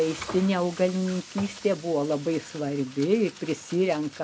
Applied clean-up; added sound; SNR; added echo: none; Frying (food); 16 dB; none.